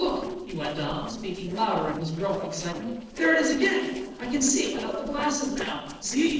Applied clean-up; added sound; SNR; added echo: neural separator model SepFormer DNS4.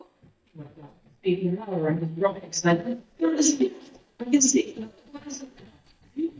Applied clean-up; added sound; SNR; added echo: neural mask model DeepFilterNet 3.